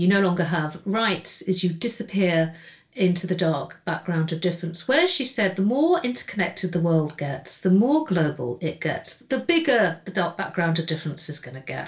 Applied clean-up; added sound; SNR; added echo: none; none; none; reverberation time 0.3 s.